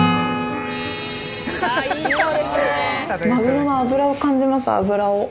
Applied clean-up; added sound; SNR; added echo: none; Acoustic guitar / Strum; 8 dB; none.